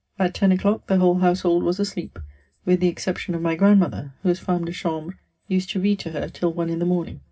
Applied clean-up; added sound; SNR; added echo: none; none; none; reverberation time 0.4 s.